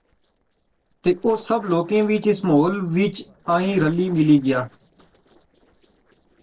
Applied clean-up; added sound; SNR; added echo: neural separator model SepFormer DNS4.